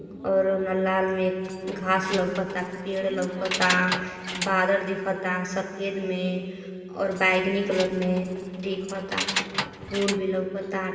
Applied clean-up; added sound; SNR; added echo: none; Keys jangling; 9 dB; reverberation time 2.6 s.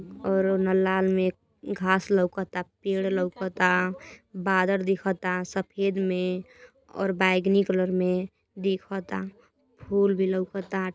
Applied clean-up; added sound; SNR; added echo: none; none; none; none.